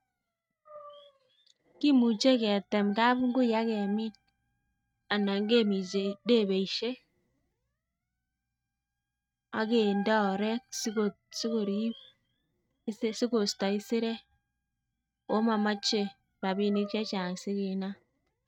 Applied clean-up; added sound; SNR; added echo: neural mask model RNNoise.